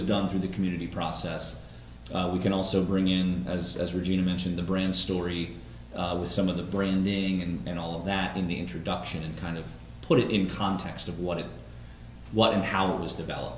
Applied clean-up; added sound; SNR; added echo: none; none; none; none.